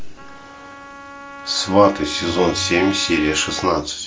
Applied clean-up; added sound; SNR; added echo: none; Trumpet; 14 dB; none.